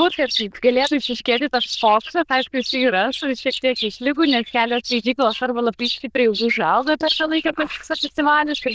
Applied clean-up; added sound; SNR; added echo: neural diffusion model UNIVERSE++.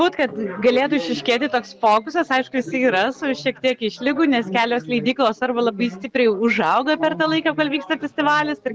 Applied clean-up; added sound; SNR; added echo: none; none; none; none.